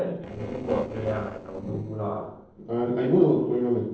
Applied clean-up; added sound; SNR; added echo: neural separator model SepFormer DNS4.